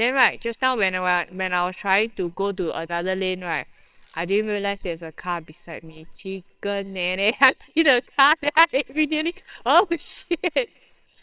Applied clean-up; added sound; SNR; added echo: neural separator model SepFormer WHAMR!.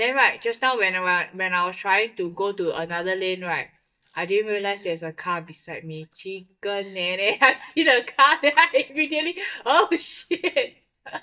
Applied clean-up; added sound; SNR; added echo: neural mask model DeepFilterNet 3.